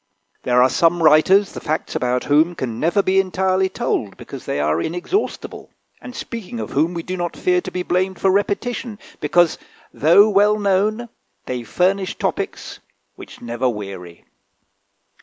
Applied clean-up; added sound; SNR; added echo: none; none; none; none.